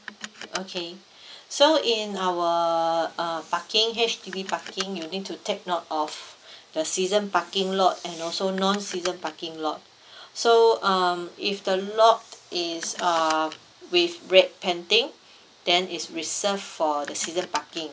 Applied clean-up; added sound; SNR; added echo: none; Car; 19 dB; none.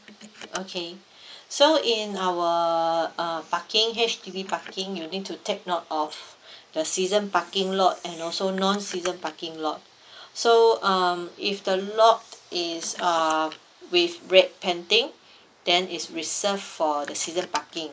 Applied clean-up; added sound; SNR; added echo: neural mask model Resemble Enhance denoiser.